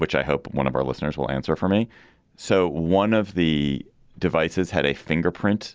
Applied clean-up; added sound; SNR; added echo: none; none; none; none.